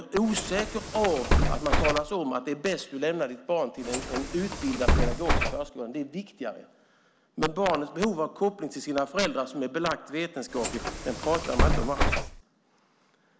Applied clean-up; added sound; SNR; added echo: none; Bus; -3 dB; none.